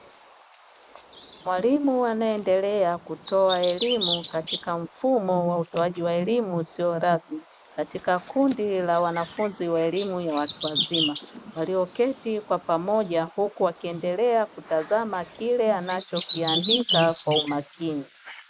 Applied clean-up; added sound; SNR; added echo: neural mask model Resemble Enhance denoiser.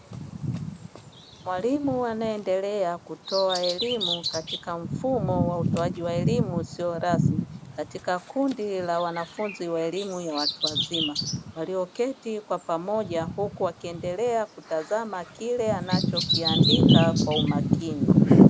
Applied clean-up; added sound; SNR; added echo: none; Bird vocalization, bird call, bird song; -3 dB; none.